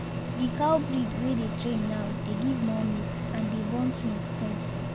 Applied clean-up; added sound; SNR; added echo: none; Microwave oven; 2 dB; none.